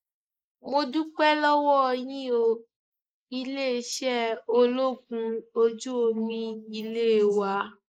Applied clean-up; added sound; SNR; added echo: neural mask model Resemble Enhance denoiser.